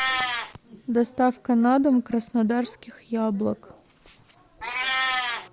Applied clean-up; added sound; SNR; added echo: none; Meow; 6 dB; none.